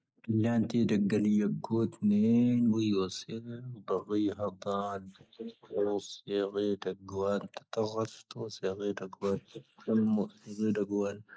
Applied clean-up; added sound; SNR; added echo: neural mask model Resemble Enhance denoiser.